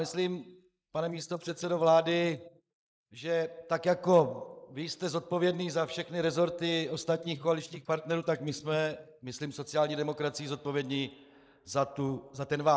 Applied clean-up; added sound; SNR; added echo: neural mask model Resemble Enhance denoiser.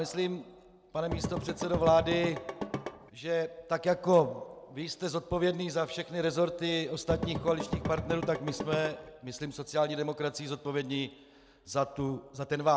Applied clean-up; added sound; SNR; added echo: none; Drum / Drum kit; 5 dB; none.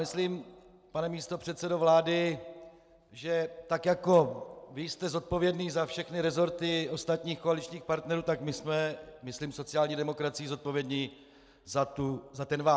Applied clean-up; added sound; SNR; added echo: none; none; none; none.